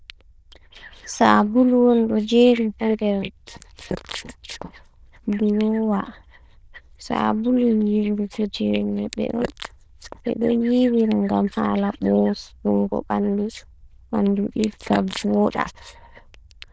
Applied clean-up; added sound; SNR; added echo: neural diffusion model UNIVERSE++.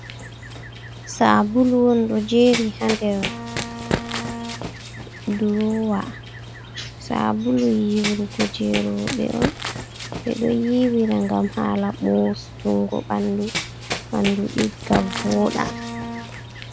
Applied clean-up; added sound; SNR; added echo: none; Bowed string instrument + Run; 9 dB; none.